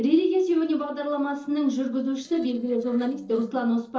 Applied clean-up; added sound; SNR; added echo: neural separator model SepFormer DNS4.